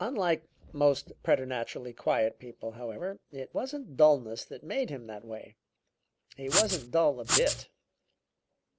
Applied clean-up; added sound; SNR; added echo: none; Writing; -1 dB; none.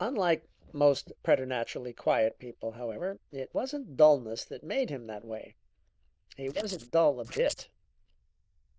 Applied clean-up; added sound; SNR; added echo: neural diffusion model UNIVERSE++.